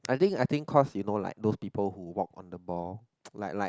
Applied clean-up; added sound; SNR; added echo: none; none; none; none.